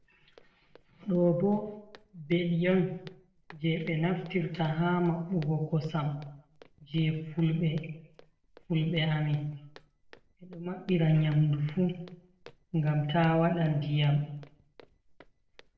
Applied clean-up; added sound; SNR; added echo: neural separator model SepFormer DNS4.